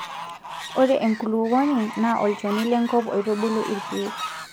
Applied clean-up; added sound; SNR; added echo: none; Fowl; 11 dB; none.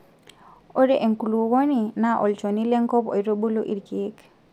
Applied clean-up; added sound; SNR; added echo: none; none; none; none.